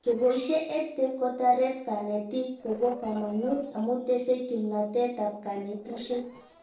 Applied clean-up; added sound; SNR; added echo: neural separator model SepFormer DNS4.